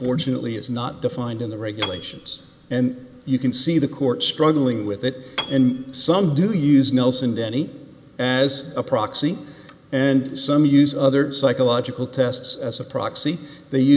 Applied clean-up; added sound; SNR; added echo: none; Piano; 17 dB; none.